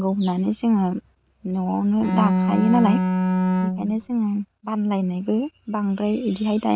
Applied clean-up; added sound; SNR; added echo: none; Bowed string instrument; -1 dB; none.